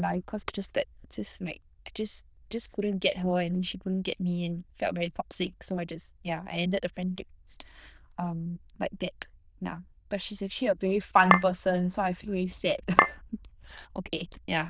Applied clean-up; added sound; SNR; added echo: neural diffusion model UNIVERSE++.